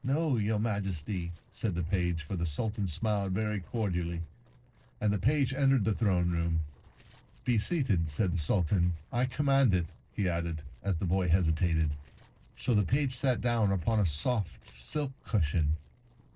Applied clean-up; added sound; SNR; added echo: neural separator model SepFormer DNS4.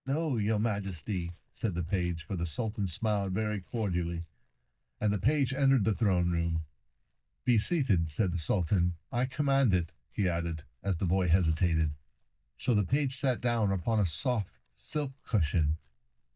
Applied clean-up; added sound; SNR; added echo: neural mask model DeepFilterNet 3.